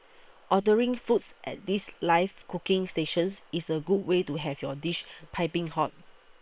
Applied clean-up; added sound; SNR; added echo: neural separator model SepFormer WHAM!.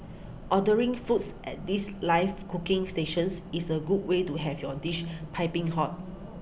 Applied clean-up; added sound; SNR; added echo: none; Race car, auto racing; 14 dB; none.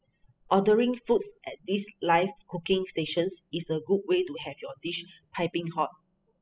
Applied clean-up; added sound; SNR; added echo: classical method spectral subtraction.